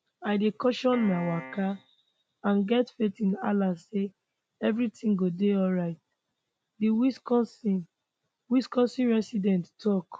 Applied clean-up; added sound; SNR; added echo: none; Piano; 14 dB; none.